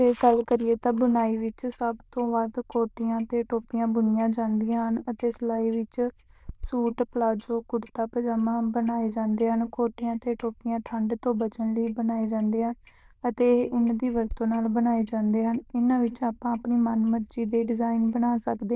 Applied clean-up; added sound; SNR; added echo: neural diffusion model UNIVERSE++.